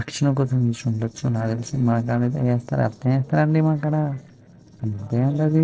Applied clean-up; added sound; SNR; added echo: neural separator model SepFormer DNS4.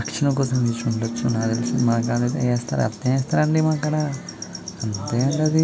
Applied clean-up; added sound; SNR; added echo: none; none; none; none.